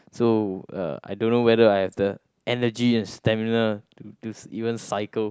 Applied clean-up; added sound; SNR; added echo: none; none; none; none.